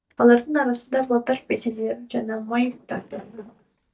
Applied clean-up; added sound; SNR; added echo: neural mask model DeepFilterNet 3.